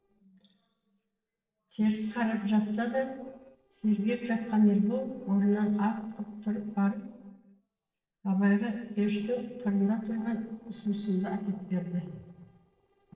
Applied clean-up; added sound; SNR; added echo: neural separator model SepFormer DNS4.